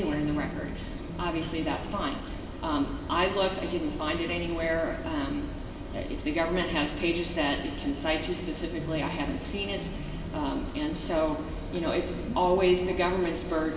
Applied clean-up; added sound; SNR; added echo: none; Electric guitar; 12 dB; reverberation time 2.2 s.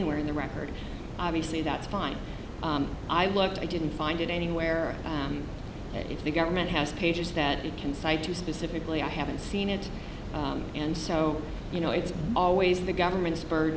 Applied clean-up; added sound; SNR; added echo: none; none; none; none.